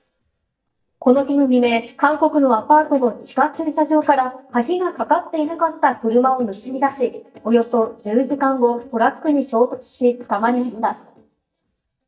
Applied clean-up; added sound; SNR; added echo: neural mask model DeepFilterNet 3.